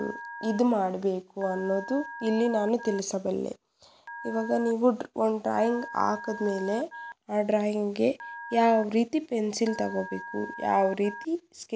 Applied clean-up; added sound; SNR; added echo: none; Telephone; 15 dB; none.